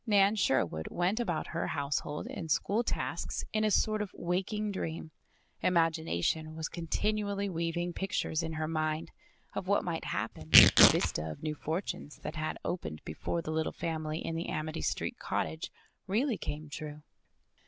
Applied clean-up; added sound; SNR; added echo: none; Tearing; -3 dB; none.